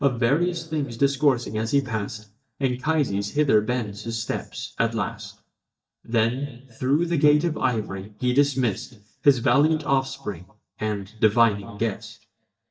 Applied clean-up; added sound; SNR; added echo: neural mask model DeepFilterNet 3.